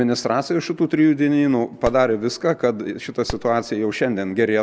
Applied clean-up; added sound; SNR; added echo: none; Fireworks; 17 dB; none.